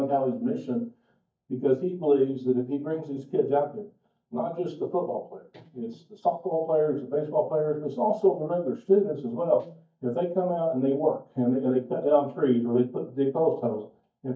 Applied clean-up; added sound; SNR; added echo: neural mask model DeepFilterNet 3.